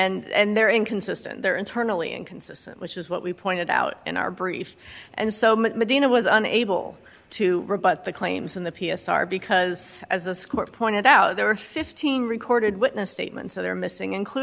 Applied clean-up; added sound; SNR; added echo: none; none; none; none.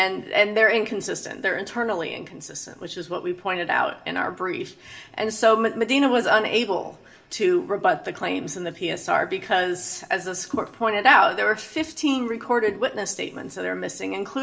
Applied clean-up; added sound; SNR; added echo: none; none; none; reverberation time 0.4 s.